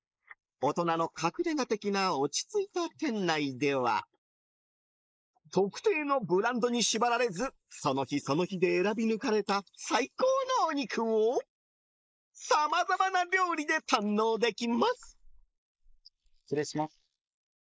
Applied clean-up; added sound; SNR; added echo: neural mask model Resemble Enhance denoiser.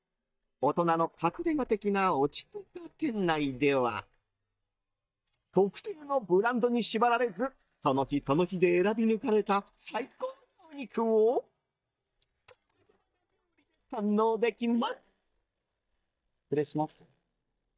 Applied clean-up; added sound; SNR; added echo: neural mask model DeepFilterNet 3.